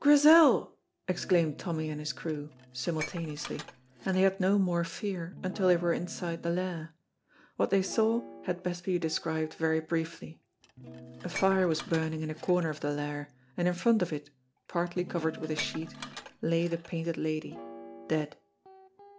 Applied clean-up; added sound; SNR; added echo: none; Dishes, pots, and pans + Guitar; 17 dB; none.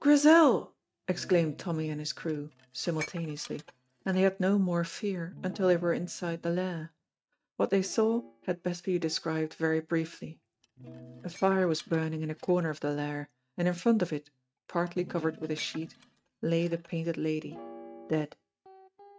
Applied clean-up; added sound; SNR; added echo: neural mask model RNNoise.